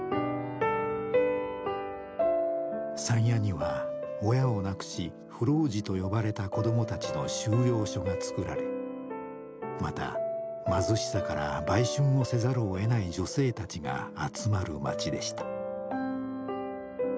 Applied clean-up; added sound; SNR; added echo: none; none; none; none.